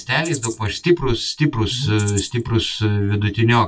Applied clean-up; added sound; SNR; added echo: classical method WPE with log-MMSE.